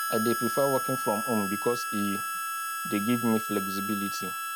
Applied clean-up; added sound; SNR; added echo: none; Harmonica; 2 dB; none.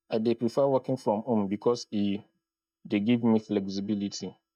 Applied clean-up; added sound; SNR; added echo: neural mask model DeepFilterNet 3.